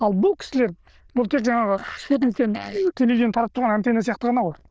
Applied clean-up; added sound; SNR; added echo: neural diffusion model UNIVERSE++.